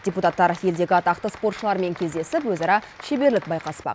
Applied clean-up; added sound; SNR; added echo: none; none; none; none.